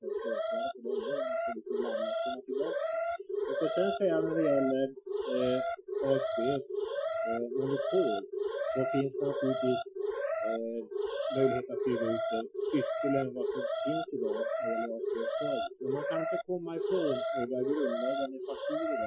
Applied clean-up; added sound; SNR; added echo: classical method Wiener filter.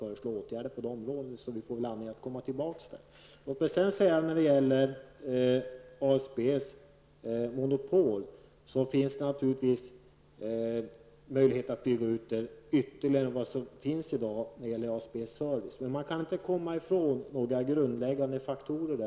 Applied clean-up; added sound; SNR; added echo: none; none; none; none.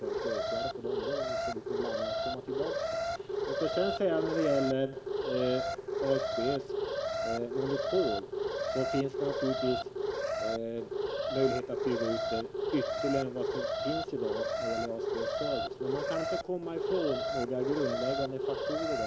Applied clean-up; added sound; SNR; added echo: none; Alarm; -1 dB; none.